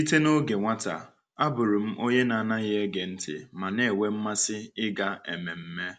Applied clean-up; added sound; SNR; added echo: none; none; none; none.